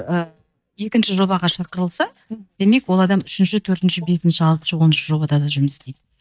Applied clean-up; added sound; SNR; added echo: neural mask model DeepFilterNet 3.